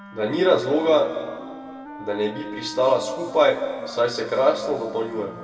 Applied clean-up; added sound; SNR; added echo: none; Wind instrument, woodwind instrument; 16 dB; reverberation time 1.8 s.